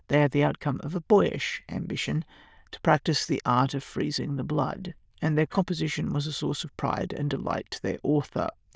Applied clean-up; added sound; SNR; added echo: neural diffusion model UNIVERSE++.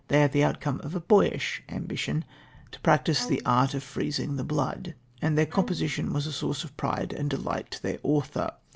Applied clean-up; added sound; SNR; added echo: none; Bowed string instrument; 15 dB; none.